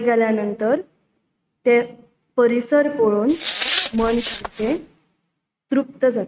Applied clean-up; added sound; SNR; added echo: neural mask model RNNoise.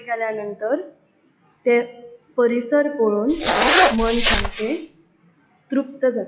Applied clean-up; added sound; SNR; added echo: classical method log-MMSE.